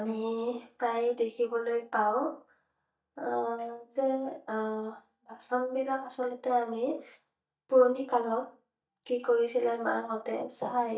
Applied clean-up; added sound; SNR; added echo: neural mask model DeepFilterNet 3.